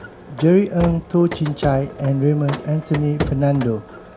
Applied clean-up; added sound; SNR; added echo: none; Printer; 11 dB; none.